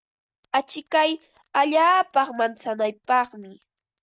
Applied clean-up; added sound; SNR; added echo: neural mask model RNNoise.